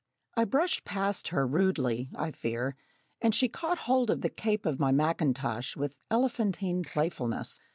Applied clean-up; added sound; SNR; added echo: none; Ratchet, pawl / Percussion; 15 dB; none.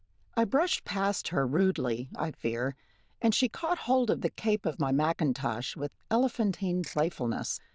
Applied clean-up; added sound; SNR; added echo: neural diffusion model UNIVERSE++.